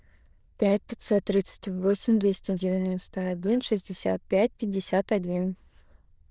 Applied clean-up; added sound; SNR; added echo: neural diffusion model UNIVERSE++.